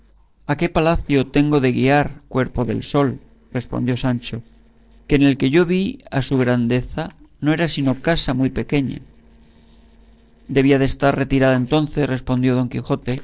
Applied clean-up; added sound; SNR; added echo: neural separator model SepFormer DNS4.